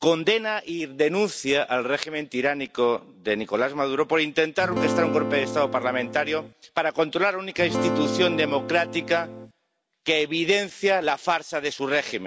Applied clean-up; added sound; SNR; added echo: none; Acoustic guitar / Strum; 4 dB; none.